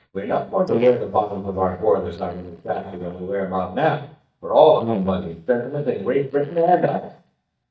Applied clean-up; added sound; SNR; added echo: neural mask model DeepFilterNet 3.